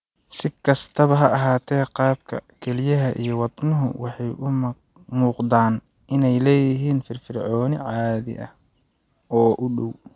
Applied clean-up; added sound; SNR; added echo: none; none; none; none.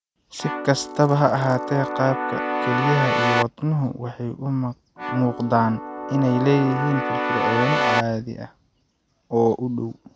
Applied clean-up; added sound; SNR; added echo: none; Keyboard (musical); 2 dB; none.